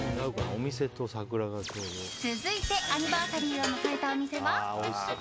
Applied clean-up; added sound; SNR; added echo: none; none; none; none.